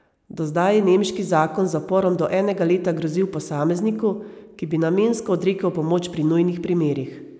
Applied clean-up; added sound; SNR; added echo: none; none; none; none.